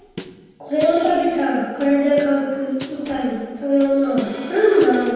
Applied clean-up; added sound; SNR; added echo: none; Snare drum; 18 dB; reverberation time 1.2 s.